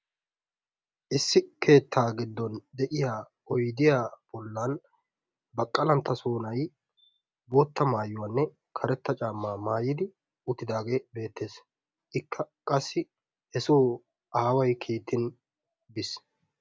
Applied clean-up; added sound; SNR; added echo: none; none; none; none.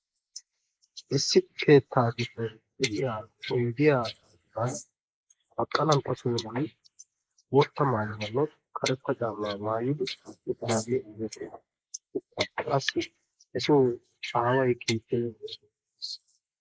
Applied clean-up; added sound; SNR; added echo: neural mask model Resemble Enhance denoiser.